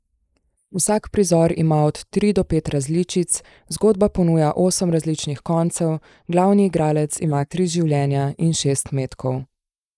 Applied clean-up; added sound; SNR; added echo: neural mask model Resemble Enhance denoiser.